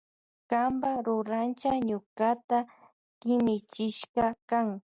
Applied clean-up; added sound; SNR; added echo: none; none; none; none.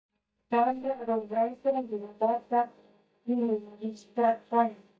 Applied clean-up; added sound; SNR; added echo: neural mask model DeepFilterNet 3.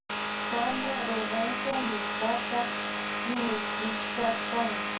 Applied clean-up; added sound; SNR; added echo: none; Vehicle; -1 dB; reverberation time 0.2 s.